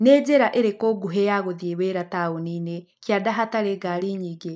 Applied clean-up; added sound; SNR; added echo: neural mask model Resemble Enhance denoiser.